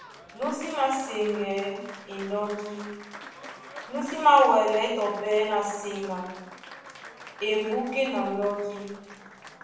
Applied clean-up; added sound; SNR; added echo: none; Applause; 17 dB; reverberation time 0.7 s.